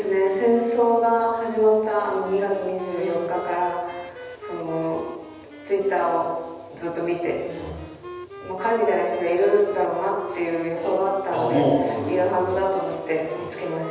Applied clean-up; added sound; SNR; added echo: none; Wind instrument, woodwind instrument; 16 dB; reverberation time 1.1 s.